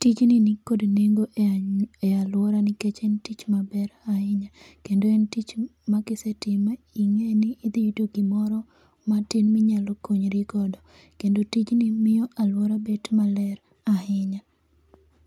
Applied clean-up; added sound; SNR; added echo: none; none; none; none.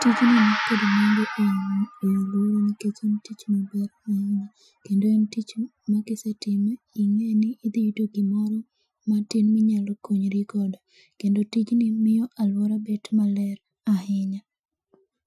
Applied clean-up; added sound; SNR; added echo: classical method Wiener filter.